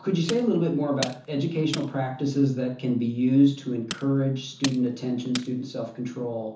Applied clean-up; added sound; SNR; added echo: none; Tools; 14 dB; reverberation time 0.9 s.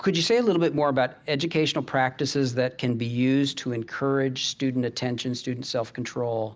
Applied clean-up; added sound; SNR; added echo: none; none; none; none.